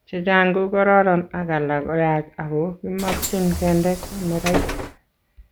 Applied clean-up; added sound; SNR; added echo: none; Bus; 6 dB; none.